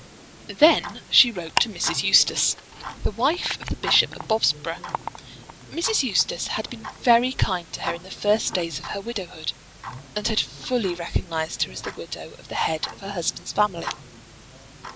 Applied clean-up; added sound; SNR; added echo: neural mask model Resemble Enhance denoiser.